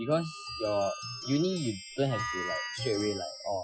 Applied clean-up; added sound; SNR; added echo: classical method Wiener filter.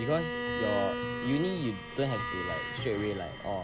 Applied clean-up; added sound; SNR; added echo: none; Clock + Bowed string instrument; 3 dB; none.